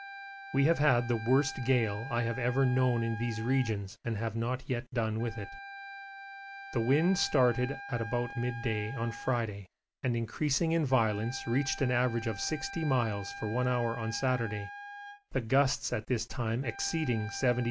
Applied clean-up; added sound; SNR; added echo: none; Wind instrument, woodwind instrument; 14 dB; none.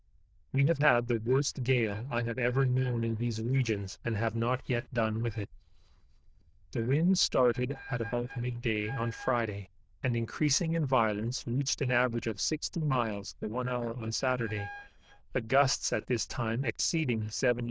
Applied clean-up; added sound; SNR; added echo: neural diffusion model UNIVERSE++.